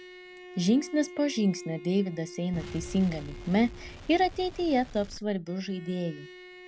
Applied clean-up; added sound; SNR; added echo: none; Bowed string instrument + Explosion; 15 dB; none.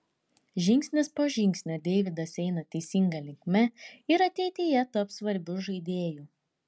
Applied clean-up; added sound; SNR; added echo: none; none; none; none.